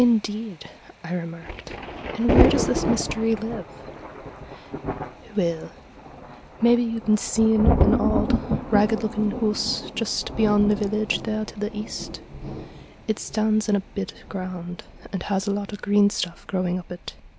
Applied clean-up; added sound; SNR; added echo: none; Thunder; 4 dB; none.